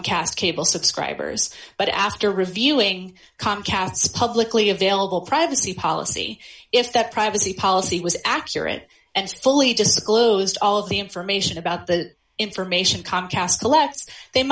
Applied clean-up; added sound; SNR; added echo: none; none; none; none.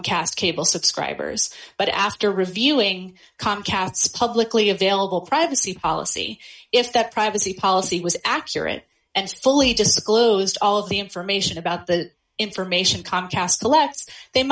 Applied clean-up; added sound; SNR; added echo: neural mask model RNNoise.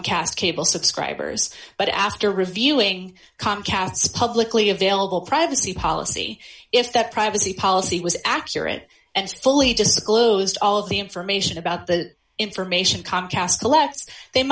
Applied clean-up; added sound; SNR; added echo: none; Bass drum; 18 dB; none.